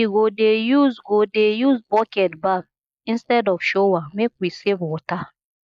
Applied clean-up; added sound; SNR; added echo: neural mask model Resemble Enhance denoiser.